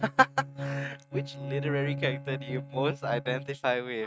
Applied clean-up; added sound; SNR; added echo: neural mask model RNNoise.